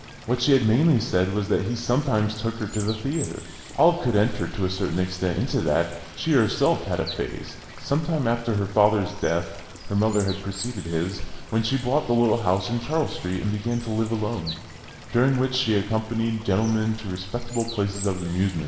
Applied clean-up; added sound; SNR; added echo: none; Water / Bird; 17 dB; reverberation time 1.1 s.